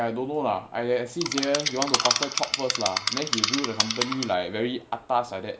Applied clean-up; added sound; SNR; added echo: none; Insect; -1 dB; none.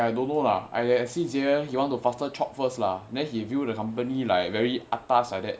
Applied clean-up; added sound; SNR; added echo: none; none; none; none.